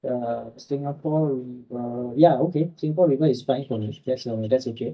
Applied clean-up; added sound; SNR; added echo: neural mask model DeepFilterNet 3.